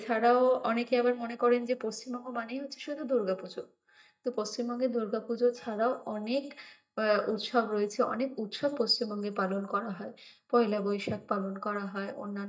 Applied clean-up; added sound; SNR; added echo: neural mask model DeepFilterNet 3.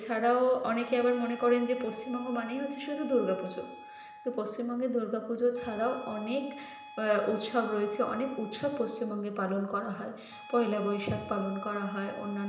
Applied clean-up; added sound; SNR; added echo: none; Wind instrument, woodwind instrument; 18 dB; reverberation time 0.9 s.